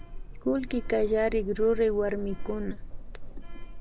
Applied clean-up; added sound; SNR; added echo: none; Sliding door; 5 dB; none.